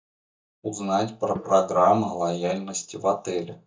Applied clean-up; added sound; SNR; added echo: neural mask model DeepFilterNet 3.